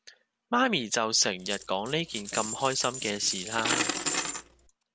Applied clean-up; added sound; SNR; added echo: none; Coin (dropping); 3 dB; none.